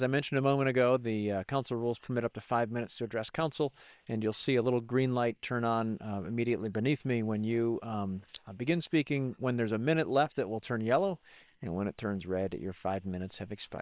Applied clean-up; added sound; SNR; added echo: neural separator model SepFormer WHAM!.